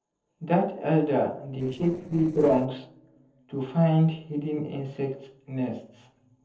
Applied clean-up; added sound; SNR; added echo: neural separator model SepFormer DNS4.